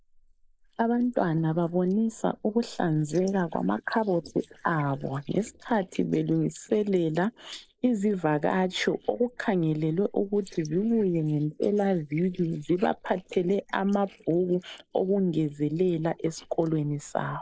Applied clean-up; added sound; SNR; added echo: neural mask model Resemble Enhance denoiser.